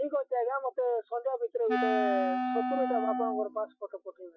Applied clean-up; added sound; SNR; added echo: classical method Wiener filter.